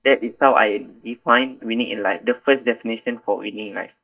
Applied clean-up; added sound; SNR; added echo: neural mask model DeepFilterNet 3.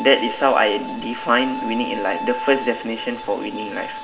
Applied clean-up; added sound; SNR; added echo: none; Bowed string instrument; 10 dB; reverberation time 2.8 s.